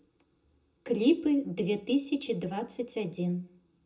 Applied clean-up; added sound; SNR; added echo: none; none; none; reverberation time 0.2 s.